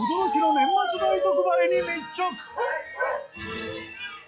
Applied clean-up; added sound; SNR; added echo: classical method log-MMSE.